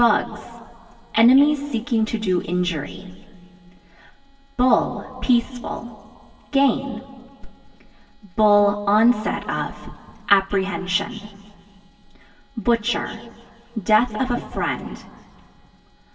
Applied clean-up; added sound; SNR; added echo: none; none; none; reverberation time 2.4 s.